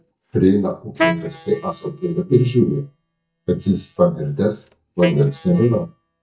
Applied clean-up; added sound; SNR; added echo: neural mask model DeepFilterNet 3.